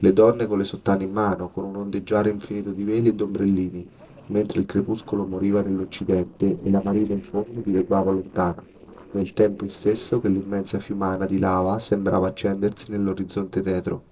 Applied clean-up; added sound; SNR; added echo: neural separator model SepFormer DNS4.